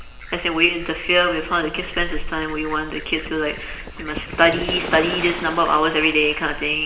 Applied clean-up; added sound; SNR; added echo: none; Fowl; 10 dB; reverberation time 1.1 s.